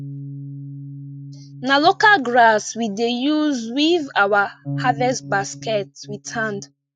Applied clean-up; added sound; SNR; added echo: neural mask model RNNoise.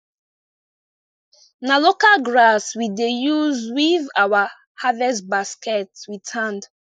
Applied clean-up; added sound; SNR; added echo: neural mask model Resemble Enhance denoiser.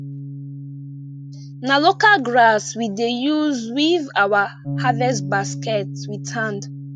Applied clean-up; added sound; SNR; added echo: none; Bass guitar; 11 dB; none.